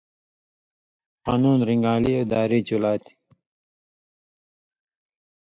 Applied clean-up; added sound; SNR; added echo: neural mask model DeepFilterNet 3.